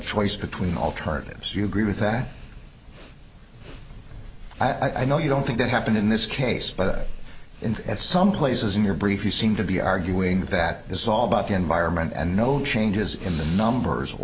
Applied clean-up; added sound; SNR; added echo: none; Breathing; 16 dB; none.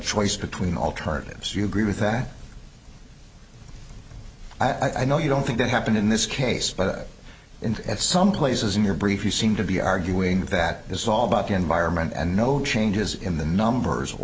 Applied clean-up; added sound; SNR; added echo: none; none; none; none.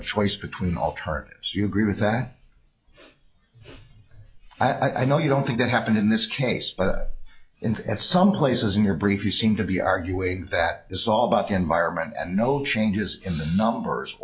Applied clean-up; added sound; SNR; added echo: classical method log-MMSE.